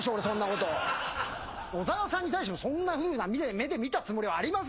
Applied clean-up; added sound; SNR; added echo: none; Sliding door + Dog; 20 dB; none.